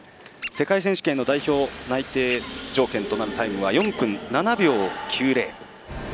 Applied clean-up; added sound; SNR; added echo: none; Squeak; 17 dB; none.